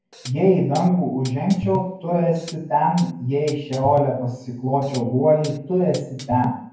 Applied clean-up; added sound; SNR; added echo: none; Hi-hat; 15 dB; reverberation time 0.9 s.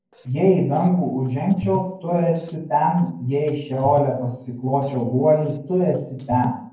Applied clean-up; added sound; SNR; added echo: neural separator model SepFormer DNS4.